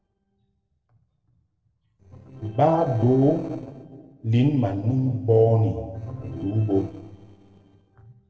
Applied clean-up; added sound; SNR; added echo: neural separator model SepFormer DNS4.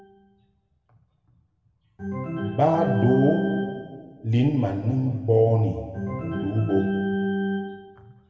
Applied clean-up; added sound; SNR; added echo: none; Organ; 5 dB; reverberation time 2.0 s.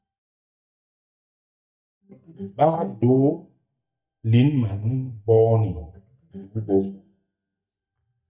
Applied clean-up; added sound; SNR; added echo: neural mask model DeepFilterNet 3.